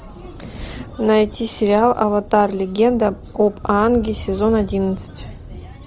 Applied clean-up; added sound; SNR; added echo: none; Thunder; 15 dB; none.